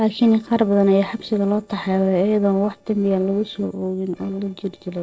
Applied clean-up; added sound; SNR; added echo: neural separator model SepFormer DNS4.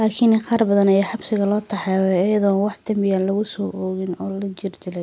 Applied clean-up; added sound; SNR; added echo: none; none; none; none.